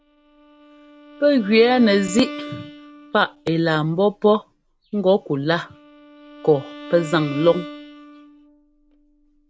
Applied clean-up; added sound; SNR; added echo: none; Bowed string instrument; 16 dB; none.